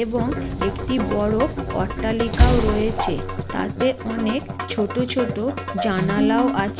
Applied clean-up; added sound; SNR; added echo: none; Musical instrument + Slam; 0 dB; none.